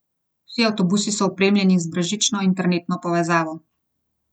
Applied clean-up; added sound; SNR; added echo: none; none; none; none.